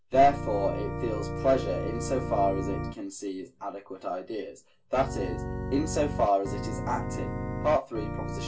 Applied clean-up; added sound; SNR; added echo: none; Organ; 5 dB; reverberation time 0.2 s.